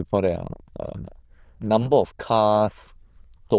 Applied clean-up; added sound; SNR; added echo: neural diffusion model UNIVERSE++.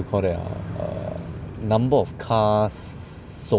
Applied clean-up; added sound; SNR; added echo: none; Engine; 17 dB; none.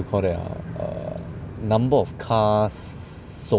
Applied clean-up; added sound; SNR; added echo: none; none; none; none.